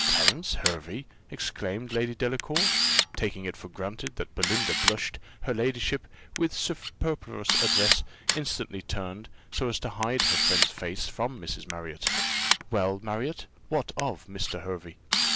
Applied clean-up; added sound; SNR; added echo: none; Camera; -1 dB; none.